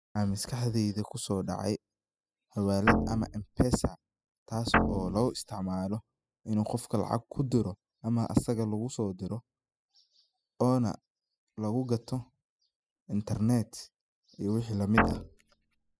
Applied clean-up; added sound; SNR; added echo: classical method spectral subtraction.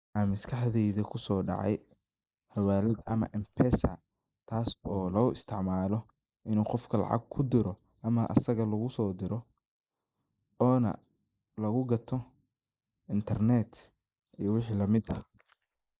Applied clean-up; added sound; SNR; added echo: neural mask model Resemble Enhance denoiser.